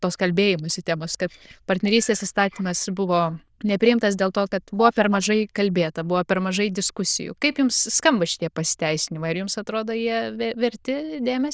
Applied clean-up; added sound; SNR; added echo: neural diffusion model UNIVERSE++.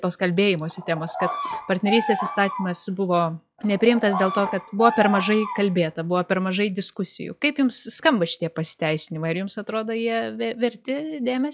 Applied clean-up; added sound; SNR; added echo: classical method log-MMSE.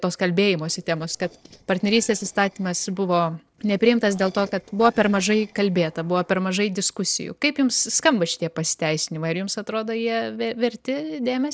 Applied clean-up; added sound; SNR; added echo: neural separator model SepFormer DNS4.